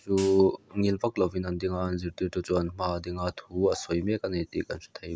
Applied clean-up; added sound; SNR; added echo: none; Hi-hat; 19 dB; none.